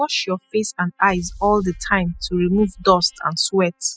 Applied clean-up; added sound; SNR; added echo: classical method spectral subtraction.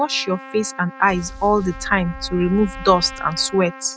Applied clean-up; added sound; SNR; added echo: none; Boom + Trumpet; 14 dB; none.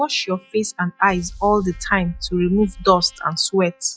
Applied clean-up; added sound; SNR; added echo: classical method log-MMSE.